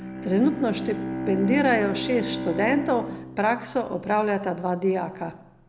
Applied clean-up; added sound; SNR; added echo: none; Bowed string instrument; 8 dB; none.